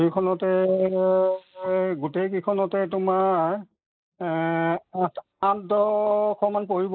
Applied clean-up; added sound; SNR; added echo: neural mask model Resemble Enhance denoiser.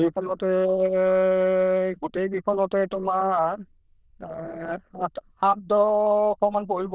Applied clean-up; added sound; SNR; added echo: neural diffusion model UNIVERSE++.